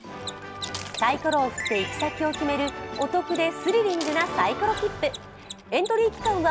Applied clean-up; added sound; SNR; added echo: none; Mechanisms + Shatter; 15 dB; none.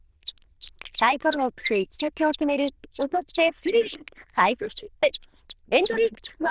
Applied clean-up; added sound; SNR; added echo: neural diffusion model UNIVERSE++.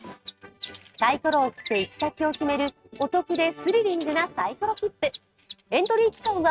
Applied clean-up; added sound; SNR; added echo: neural mask model RNNoise.